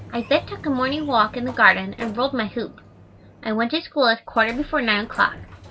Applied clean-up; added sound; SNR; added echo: none; Sliding door; 18 dB; none.